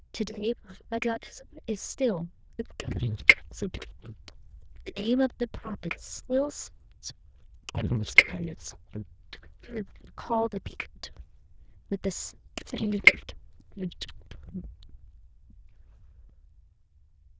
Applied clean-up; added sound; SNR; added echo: neural diffusion model UNIVERSE++.